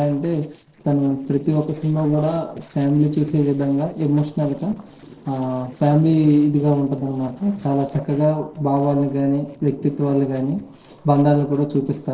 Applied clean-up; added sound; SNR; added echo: neural separator model SepFormer DNS4.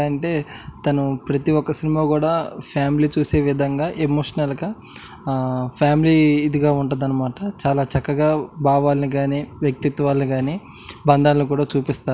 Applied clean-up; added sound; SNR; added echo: none; none; none; none.